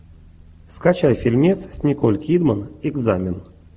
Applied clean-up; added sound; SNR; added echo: none; none; none; none.